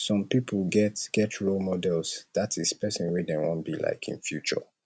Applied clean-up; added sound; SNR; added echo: none; none; none; none.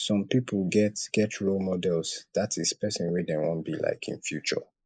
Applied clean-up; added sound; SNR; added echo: neural mask model Resemble Enhance denoiser.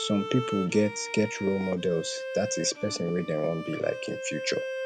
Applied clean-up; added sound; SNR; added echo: none; Bowed string instrument; 8 dB; none.